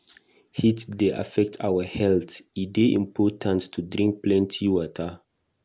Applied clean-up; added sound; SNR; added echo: none; none; none; none.